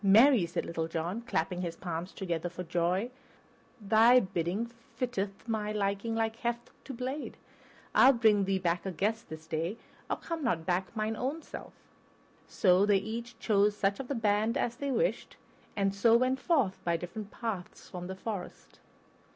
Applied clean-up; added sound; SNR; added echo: none; none; none; none.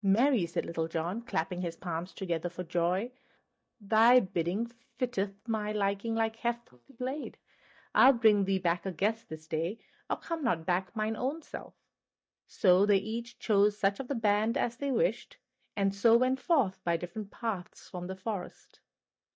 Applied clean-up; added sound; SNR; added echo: neural mask model DeepFilterNet 3.